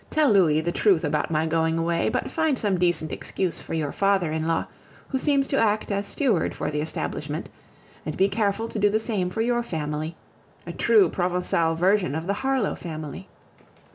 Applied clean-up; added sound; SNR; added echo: none; none; none; none.